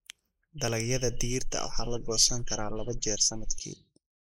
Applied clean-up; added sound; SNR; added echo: neural mask model Resemble Enhance denoiser.